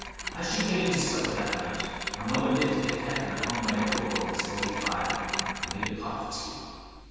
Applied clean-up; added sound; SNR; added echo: none; Mechanisms; 4 dB; reverberation time 2.1 s.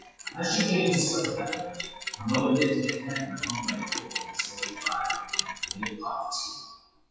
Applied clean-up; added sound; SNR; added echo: classical method WPE with log-MMSE.